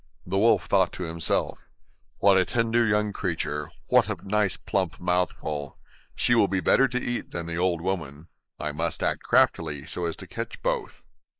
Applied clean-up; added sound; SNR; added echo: neural mask model Resemble Enhance denoiser.